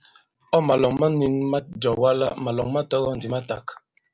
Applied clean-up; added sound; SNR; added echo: none; none; none; none.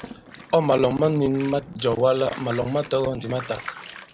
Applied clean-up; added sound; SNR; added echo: none; Thunder + Bathtub (filling or washing); 17 dB; none.